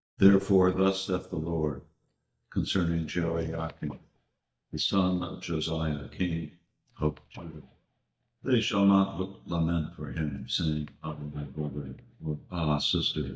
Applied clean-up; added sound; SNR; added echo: neural mask model DeepFilterNet 3.